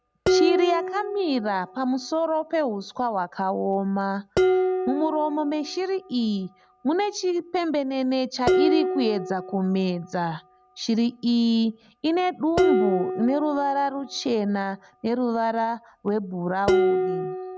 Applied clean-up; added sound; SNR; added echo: none; Dishes, pots, and pans; 3 dB; none.